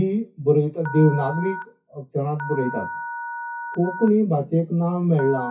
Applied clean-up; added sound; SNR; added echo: classical method WPE with log-MMSE.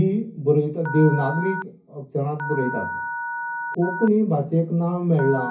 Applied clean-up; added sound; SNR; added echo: none; Telephone; 10 dB; reverberation time 0.3 s.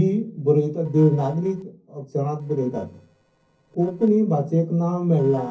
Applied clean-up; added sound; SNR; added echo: neural separator model SepFormer DNS4.